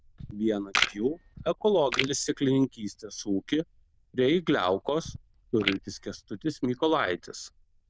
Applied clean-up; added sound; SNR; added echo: neural diffusion model UNIVERSE++.